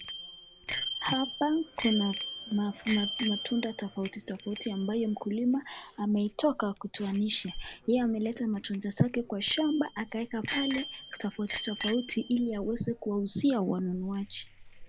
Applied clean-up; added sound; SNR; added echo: none; Bicycle bell; 7 dB; none.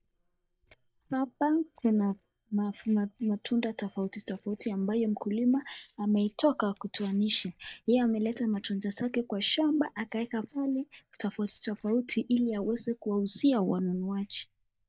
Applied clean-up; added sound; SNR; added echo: neural mask model DeepFilterNet 3.